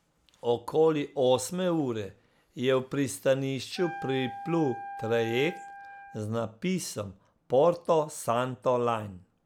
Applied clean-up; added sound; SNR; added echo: none; Wind instrument, woodwind instrument; 13 dB; none.